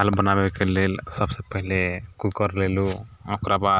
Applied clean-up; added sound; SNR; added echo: none; none; none; none.